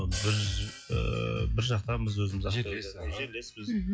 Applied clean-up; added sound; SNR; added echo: classical method log-MMSE.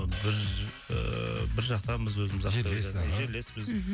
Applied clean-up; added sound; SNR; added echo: none; Hi-hat; 16 dB; none.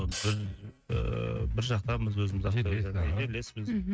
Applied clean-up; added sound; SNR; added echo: neural mask model RNNoise.